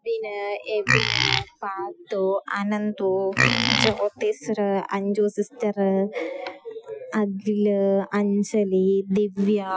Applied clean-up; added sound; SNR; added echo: classical method Wiener filter.